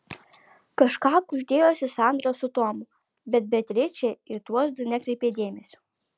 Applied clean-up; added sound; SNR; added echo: none; none; none; none.